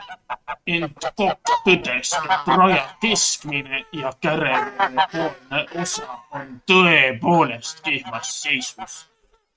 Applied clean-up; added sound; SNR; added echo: neural mask model RNNoise.